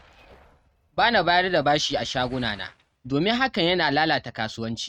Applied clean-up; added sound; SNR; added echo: neural mask model RNNoise.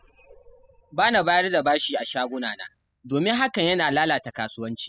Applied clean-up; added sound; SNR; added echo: classical method spectral subtraction.